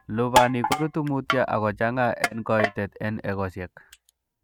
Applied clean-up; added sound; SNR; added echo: neural mask model RNNoise.